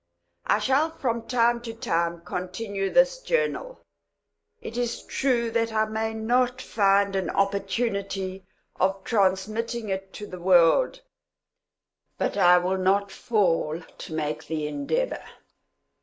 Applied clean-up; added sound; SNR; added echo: none; none; none; none.